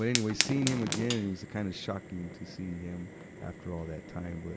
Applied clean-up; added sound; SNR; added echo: none; Fire; 4 dB; none.